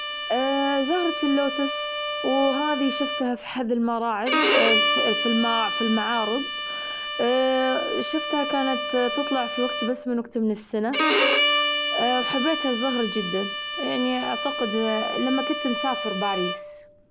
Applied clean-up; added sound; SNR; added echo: none; Bowed string instrument; 1 dB; none.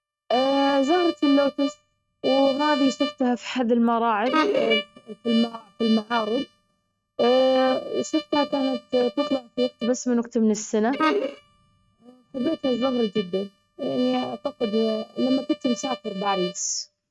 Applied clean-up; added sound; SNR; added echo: neural mask model RNNoise.